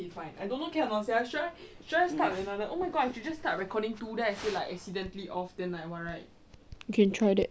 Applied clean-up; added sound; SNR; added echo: none; none; none; none.